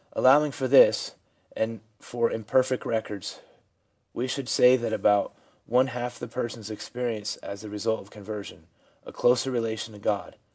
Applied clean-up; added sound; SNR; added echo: none; none; none; none.